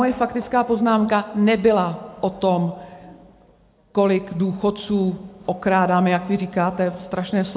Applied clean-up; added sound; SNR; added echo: none; none; none; none.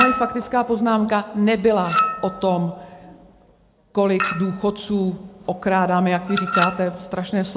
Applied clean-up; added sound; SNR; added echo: none; Chink, clink; 7 dB; none.